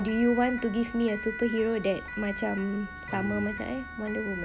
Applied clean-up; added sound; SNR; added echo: none; Siren; 10 dB; none.